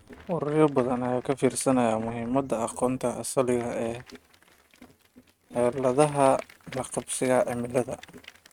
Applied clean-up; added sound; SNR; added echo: neural mask model RNNoise.